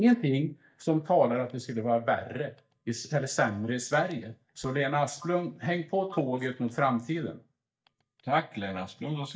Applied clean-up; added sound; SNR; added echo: neural mask model DeepFilterNet 3.